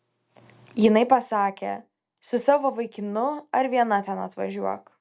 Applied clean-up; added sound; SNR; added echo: none; none; none; none.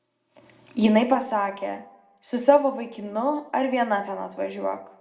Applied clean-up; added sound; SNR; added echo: none; none; none; reverberation time 0.6 s.